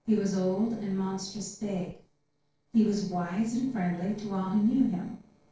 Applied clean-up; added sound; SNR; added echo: neural separator model SepFormer DNS4.